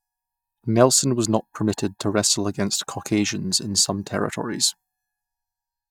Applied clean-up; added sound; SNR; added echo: neural mask model DeepFilterNet 3.